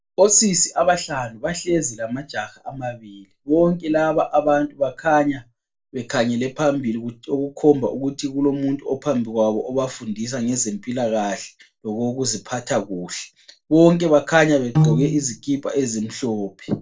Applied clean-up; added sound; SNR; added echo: neural separator model SepFormer DNS4.